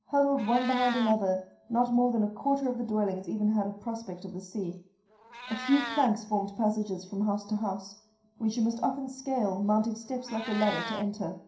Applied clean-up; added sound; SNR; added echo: none; Meow; 14 dB; reverberation time 0.5 s.